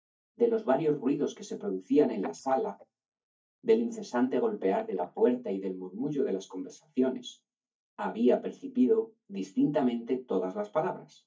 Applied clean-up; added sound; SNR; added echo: neural mask model DeepFilterNet 3.